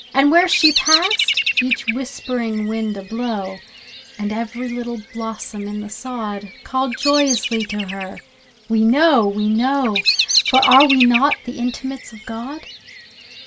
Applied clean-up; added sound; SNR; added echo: none; Bird vocalization, bird call, bird song; 4 dB; none.